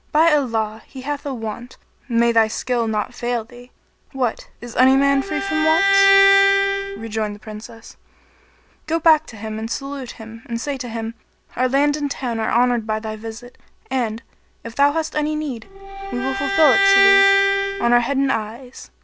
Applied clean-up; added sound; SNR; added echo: none; Bowed string instrument; -2 dB; none.